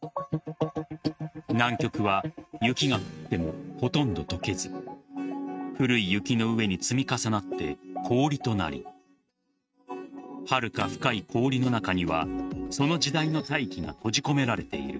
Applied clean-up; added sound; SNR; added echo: neural mask model RNNoise.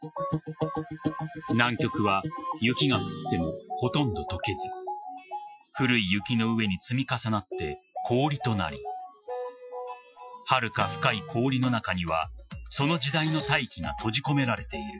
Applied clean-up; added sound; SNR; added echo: classical method Wiener filter.